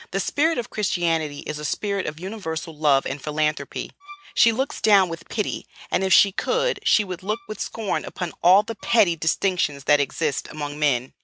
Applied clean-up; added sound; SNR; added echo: none; Bowed string instrument; 20 dB; none.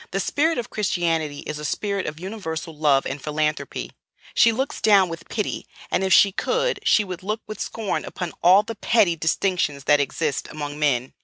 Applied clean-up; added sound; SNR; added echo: none; none; none; none.